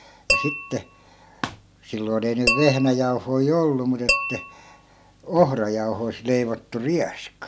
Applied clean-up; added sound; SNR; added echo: none; Tap / Glass; 5 dB; none.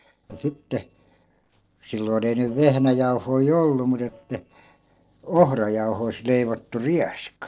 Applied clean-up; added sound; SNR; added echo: neural separator model SepFormer DNS4.